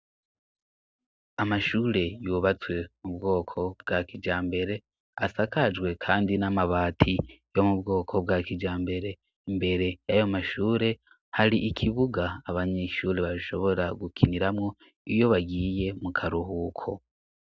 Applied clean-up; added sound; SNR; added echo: none; none; none; none.